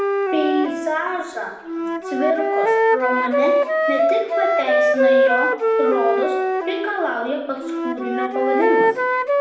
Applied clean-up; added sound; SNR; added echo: none; Wind instrument, woodwind instrument; -5 dB; reverberation time 0.8 s.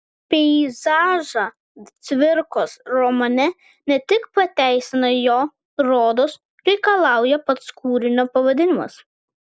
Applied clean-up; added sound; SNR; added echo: none; none; none; none.